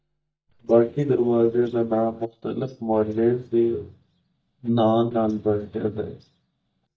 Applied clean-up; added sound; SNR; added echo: neural mask model DeepFilterNet 3.